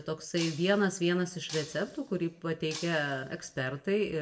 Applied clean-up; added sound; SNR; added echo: none; Shatter; 16 dB; reverberation time 0.5 s.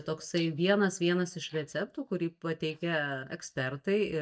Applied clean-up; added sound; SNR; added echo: neural mask model DeepFilterNet 3.